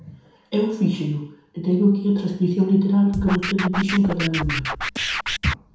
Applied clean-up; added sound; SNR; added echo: none; Scratching (performance technique); 5 dB; reverberation time 0.6 s.